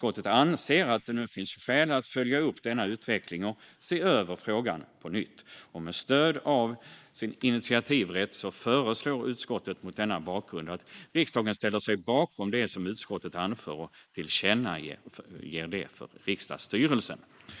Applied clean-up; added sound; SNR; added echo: neural mask model Resemble Enhance denoiser.